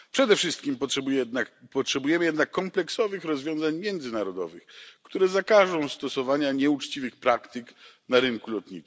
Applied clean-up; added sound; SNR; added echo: none; none; none; none.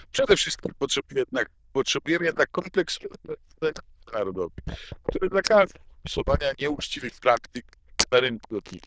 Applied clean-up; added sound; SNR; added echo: neural diffusion model UNIVERSE++.